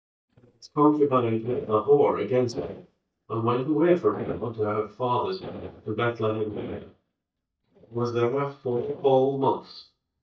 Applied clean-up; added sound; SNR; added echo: neural mask model DeepFilterNet 3.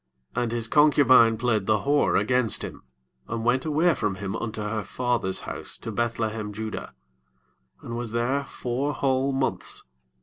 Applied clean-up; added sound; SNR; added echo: none; none; none; none.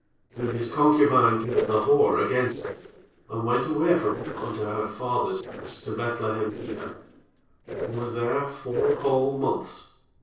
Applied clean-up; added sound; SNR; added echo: neural separator model SepFormer DNS4.